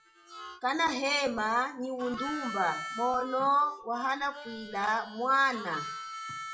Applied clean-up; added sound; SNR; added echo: classical method WPE with log-MMSE.